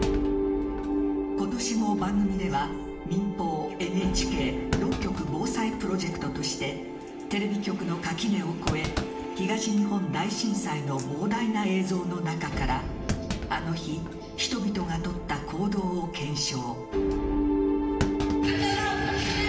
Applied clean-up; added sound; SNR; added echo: none; Thump, thud; 12 dB; reverberation time 0.7 s.